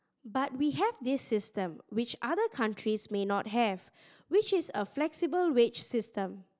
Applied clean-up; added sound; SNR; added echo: none; none; none; none.